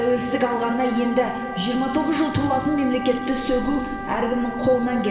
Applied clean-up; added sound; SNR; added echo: none; Wind instrument, woodwind instrument; 10 dB; reverberation time 2.2 s.